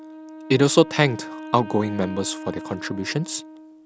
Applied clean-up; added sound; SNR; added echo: none; Wind instrument, woodwind instrument; 14 dB; none.